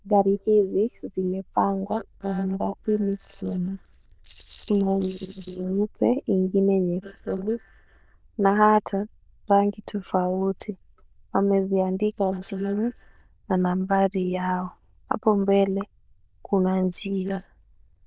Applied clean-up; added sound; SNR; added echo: neural diffusion model UNIVERSE++.